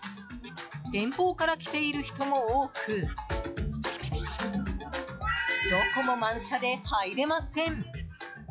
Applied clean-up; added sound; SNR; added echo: classical method log-MMSE.